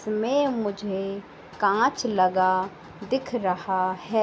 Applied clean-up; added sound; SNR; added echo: none; none; none; none.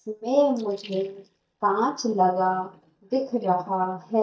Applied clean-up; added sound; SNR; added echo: neural mask model DeepFilterNet 3.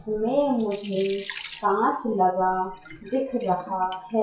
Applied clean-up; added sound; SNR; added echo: classical method WPE with log-MMSE.